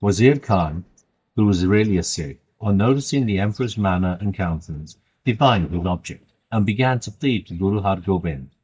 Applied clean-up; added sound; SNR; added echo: neural mask model DeepFilterNet 3.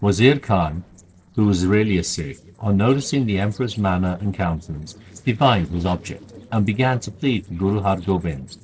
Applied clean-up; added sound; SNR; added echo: neural separator model SepFormer DNS4.